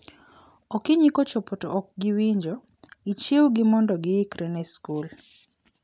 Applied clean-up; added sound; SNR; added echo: none; none; none; none.